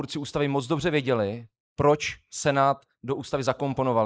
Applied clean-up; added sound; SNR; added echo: neural mask model Resemble Enhance denoiser.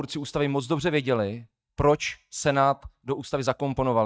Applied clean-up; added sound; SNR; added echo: neural mask model DeepFilterNet 3.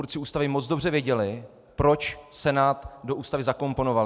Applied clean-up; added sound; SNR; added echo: none; none; none; none.